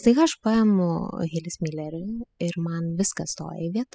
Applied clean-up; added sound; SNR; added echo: classical method spectral subtraction.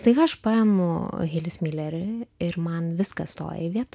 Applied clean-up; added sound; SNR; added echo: none; none; none; none.